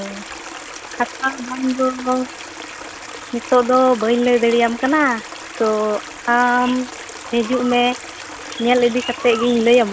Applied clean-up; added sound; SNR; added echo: none; Stream; 14 dB; none.